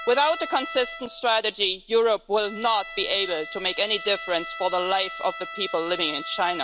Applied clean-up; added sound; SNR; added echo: none; Bowed string instrument; 12 dB; none.